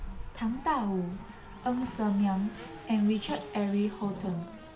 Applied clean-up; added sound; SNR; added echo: none; Race car, auto racing; 12 dB; reverberation time 0.2 s.